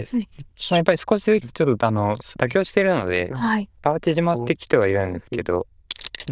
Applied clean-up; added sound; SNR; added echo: neural diffusion model UNIVERSE++.